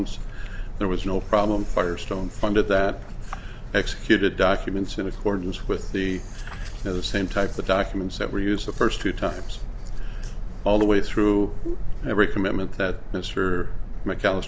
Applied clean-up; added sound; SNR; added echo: none; none; none; none.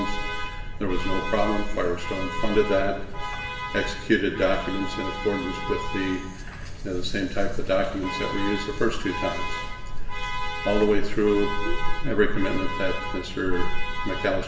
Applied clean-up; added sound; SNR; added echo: none; Alarm; 11 dB; reverberation time 1.3 s.